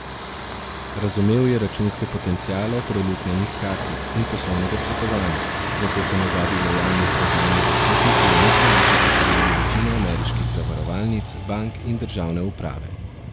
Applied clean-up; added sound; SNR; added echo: none; Truck; -2 dB; none.